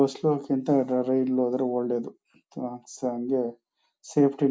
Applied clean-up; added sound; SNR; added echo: none; none; none; none.